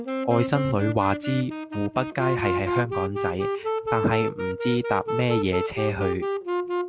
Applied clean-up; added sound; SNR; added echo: none; Wind instrument, woodwind instrument; 2 dB; none.